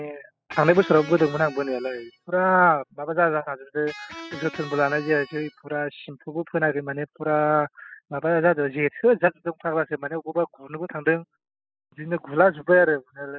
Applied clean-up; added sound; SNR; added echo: classical method spectral subtraction.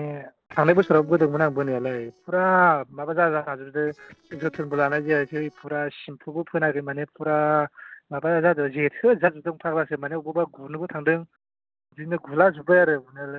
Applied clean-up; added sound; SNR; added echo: neural separator model SepFormer DNS4.